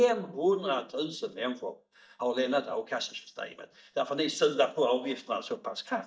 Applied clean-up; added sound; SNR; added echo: neural mask model DeepFilterNet 3.